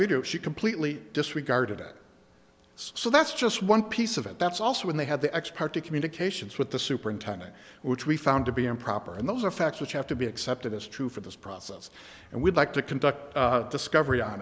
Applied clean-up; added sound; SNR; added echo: none; none; none; none.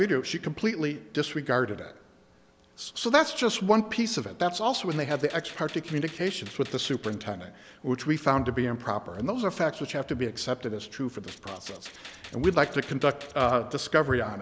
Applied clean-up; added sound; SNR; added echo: none; Gunshot, gunfire; 20 dB; none.